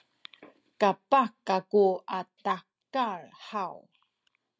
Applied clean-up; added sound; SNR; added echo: none; none; none; none.